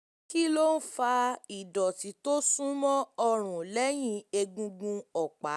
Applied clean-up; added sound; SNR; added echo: none; none; none; none.